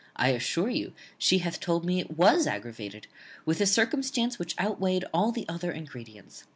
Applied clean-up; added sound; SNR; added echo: none; none; none; none.